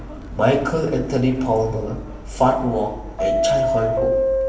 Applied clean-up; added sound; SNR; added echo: none; Subway, metro, underground; 3 dB; reverberation time 0.9 s.